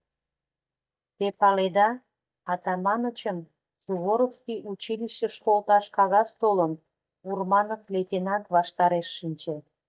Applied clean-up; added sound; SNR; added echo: neural mask model DeepFilterNet 3.